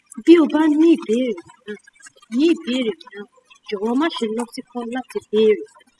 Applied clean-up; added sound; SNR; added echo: classical method spectral subtraction.